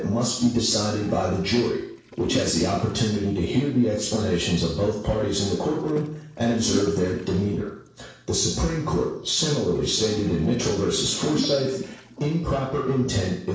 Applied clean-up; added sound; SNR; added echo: neural separator model SepFormer DNS4.